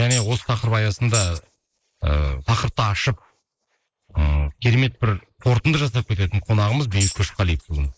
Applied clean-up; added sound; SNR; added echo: neural mask model Resemble Enhance denoiser.